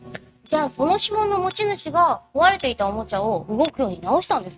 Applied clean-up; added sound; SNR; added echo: neural mask model RNNoise.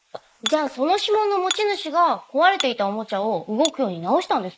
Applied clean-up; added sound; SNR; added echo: neural mask model Resemble Enhance denoiser.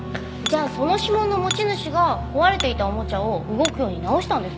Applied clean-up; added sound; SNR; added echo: none; Hammer; 14 dB; none.